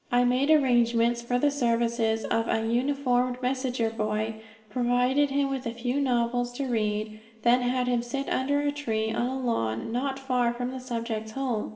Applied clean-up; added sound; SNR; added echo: none; none; none; reverberation time 2.3 s.